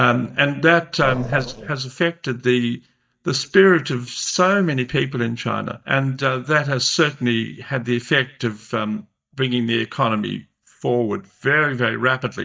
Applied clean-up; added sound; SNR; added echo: neural mask model DeepFilterNet 3.